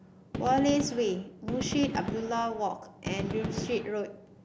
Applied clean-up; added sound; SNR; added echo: none; Gunshot, gunfire; 6 dB; none.